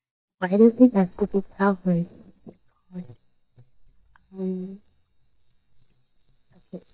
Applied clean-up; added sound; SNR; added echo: neural mask model DeepFilterNet 3.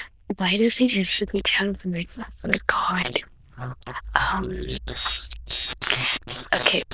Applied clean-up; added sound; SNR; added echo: neural diffusion model UNIVERSE++.